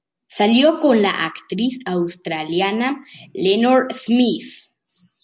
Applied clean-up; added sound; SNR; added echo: none; none; none; none.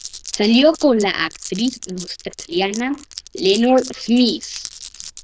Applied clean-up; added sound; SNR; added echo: neural diffusion model UNIVERSE++.